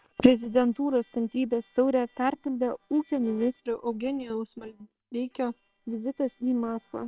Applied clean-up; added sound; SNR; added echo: neural separator model SepFormer WHAM!.